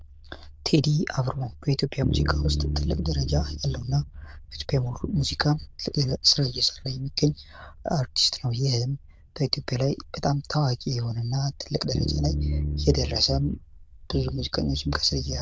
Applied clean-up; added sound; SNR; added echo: neural diffusion model UNIVERSE++.